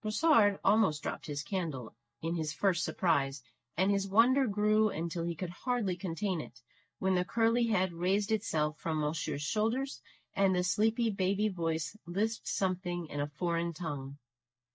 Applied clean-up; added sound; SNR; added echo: neural mask model DeepFilterNet 3.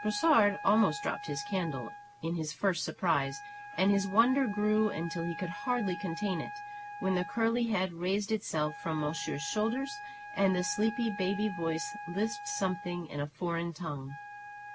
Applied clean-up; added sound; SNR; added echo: none; Wind instrument, woodwind instrument; 12 dB; none.